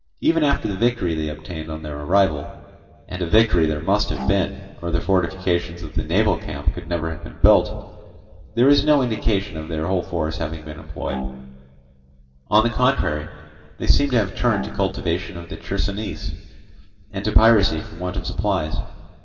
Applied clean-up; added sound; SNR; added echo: neural separator model SepFormer DNS4.